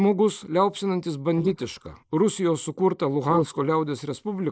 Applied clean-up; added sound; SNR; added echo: neural mask model Resemble Enhance denoiser.